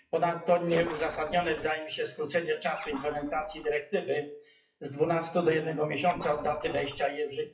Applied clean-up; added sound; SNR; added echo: classical method WPE with log-MMSE.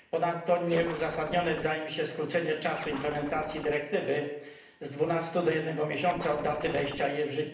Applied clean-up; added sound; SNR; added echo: none; Scratching (performance technique); 12 dB; reverberation time 0.8 s.